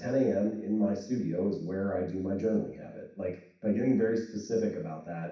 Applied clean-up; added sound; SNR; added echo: none; none; none; reverberation time 0.6 s.